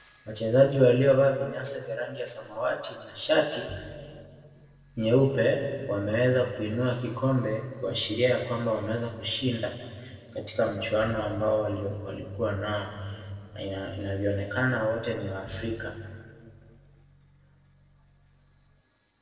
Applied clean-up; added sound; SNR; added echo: neural separator model SepFormer DNS4.